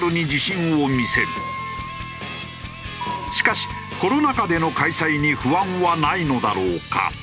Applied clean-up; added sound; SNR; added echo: none; Wind instrument, woodwind instrument; 15 dB; none.